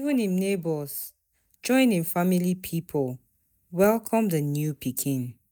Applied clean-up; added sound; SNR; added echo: neural mask model DeepFilterNet 3.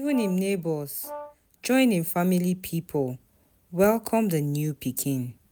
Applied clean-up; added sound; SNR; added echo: none; Brass instrument; 17 dB; none.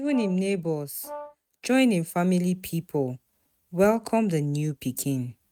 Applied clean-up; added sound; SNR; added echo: neural mask model RNNoise.